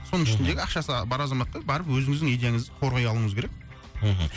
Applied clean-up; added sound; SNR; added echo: none; none; none; none.